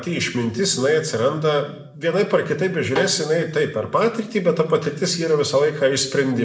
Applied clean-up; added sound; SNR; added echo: none; Snare drum; 13 dB; reverberation time 0.7 s.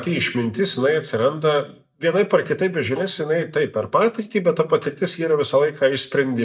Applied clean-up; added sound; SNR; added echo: neural mask model DeepFilterNet 3.